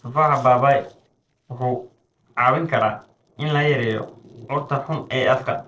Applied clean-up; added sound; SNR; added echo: neural separator model SepFormer DNS4.